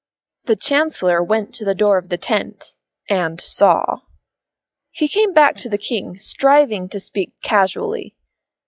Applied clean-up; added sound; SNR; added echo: classical method log-MMSE.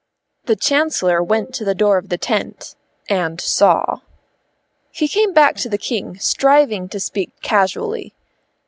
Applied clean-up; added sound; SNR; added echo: none; Wind instrument, woodwind instrument; 17 dB; none.